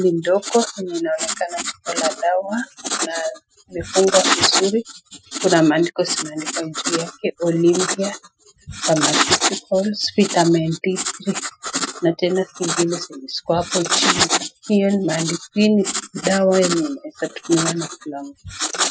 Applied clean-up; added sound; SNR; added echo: classical method Wiener filter.